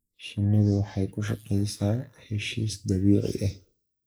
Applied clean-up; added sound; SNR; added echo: neural mask model Resemble Enhance denoiser.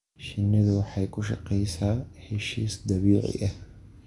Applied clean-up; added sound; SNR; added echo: none; none; none; none.